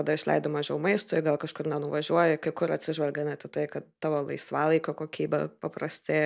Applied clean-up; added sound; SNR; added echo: none; none; none; none.